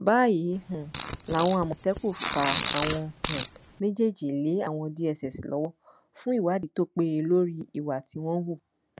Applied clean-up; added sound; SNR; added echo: none; Fart; 1 dB; none.